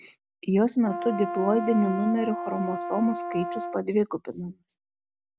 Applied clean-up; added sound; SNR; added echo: none; Brass instrument; 6 dB; none.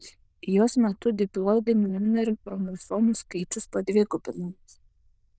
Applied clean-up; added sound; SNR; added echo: neural diffusion model UNIVERSE++.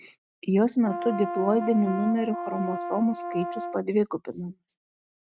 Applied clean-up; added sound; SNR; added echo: neural mask model RNNoise.